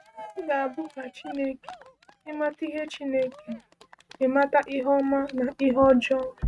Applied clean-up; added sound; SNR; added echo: neural mask model RNNoise.